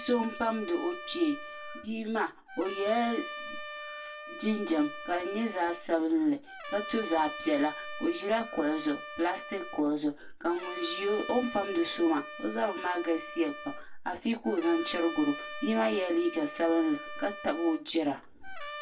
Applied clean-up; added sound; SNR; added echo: none; Trumpet; 11 dB; reverberation time 0.2 s.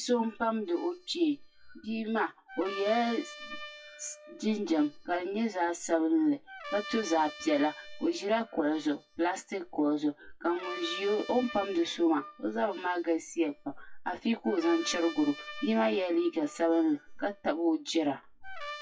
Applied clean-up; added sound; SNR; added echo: classical method WPE with log-MMSE.